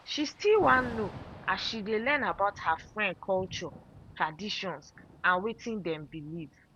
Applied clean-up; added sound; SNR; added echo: none; Thunder / Rain; 16 dB; none.